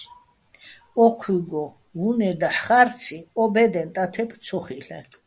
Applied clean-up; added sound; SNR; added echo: none; none; none; none.